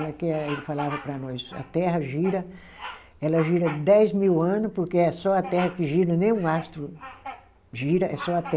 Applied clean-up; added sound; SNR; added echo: none; Bird vocalization, bird call, bird song; 17 dB; none.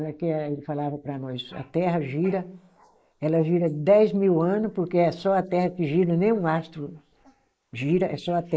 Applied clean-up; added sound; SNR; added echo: neural mask model Resemble Enhance denoiser.